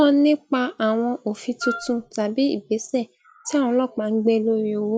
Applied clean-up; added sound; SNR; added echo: none; Wind instrument, woodwind instrument; 10 dB; none.